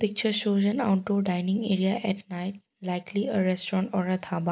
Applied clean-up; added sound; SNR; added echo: none; none; none; none.